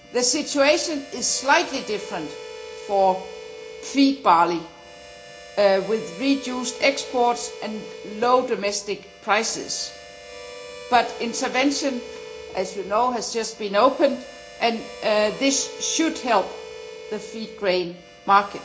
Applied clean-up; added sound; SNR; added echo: none; Harmonica; 15 dB; reverberation time 0.4 s.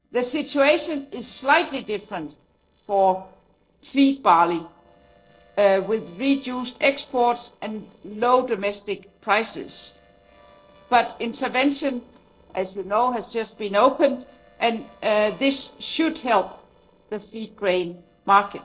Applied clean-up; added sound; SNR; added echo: neural separator model SepFormer DNS4.